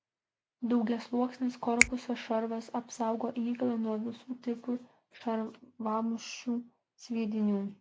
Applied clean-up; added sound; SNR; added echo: none; Finger snapping; 2 dB; none.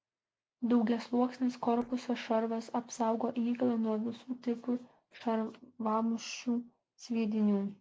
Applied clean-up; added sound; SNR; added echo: neural separator model SepFormer DNS4.